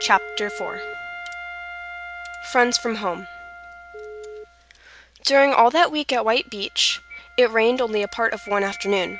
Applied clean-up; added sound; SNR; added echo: none; Telephone + Wind instrument, woodwind instrument; 14 dB; none.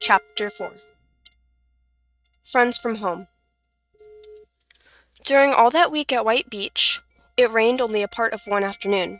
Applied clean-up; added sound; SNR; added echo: neural mask model RNNoise.